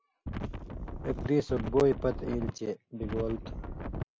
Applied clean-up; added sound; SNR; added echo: none; Wind; 4 dB; none.